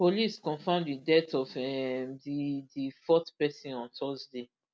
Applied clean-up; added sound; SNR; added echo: none; none; none; none.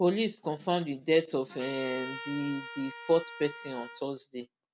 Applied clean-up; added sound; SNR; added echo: none; Trumpet; 13 dB; none.